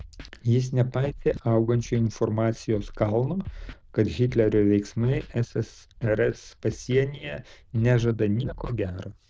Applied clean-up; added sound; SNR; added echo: neural diffusion model UNIVERSE++.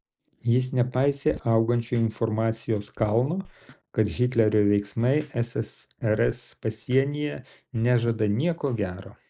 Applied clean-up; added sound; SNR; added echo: neural mask model Resemble Enhance denoiser.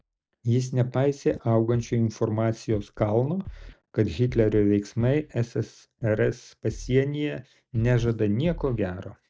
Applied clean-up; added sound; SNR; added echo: neural mask model DeepFilterNet 3.